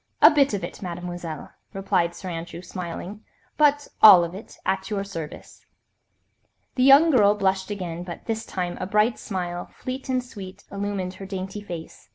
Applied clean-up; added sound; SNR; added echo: none; none; none; none.